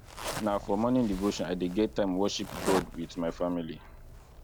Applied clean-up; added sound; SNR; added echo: none; Zipper (clothing); 10 dB; none.